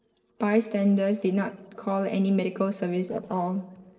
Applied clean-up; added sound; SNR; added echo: neural separator model SepFormer DNS4.